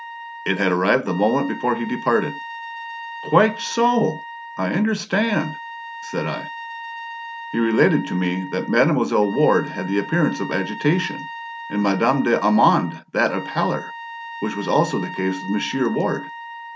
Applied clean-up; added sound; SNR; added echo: none; Trumpet; 12 dB; none.